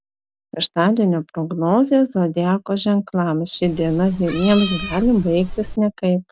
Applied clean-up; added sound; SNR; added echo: none; Meow; 10 dB; none.